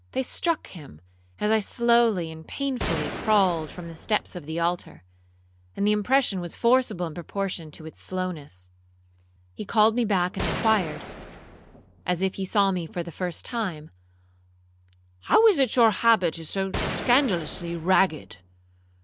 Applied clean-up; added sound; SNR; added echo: none; Gunshot, gunfire; 8 dB; none.